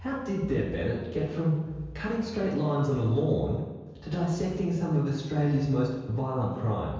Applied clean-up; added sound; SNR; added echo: none; none; none; reverberation time 1.2 s.